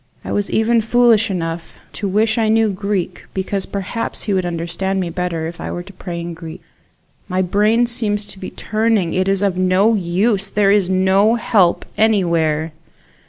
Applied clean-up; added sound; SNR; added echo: none; none; none; none.